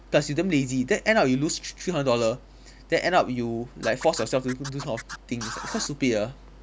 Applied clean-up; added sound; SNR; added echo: none; Scratching (performance technique); 14 dB; none.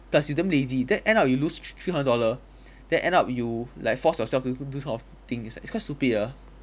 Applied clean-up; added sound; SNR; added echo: none; none; none; none.